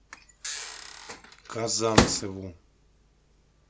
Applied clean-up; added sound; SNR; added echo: none; Microwave oven; -3 dB; none.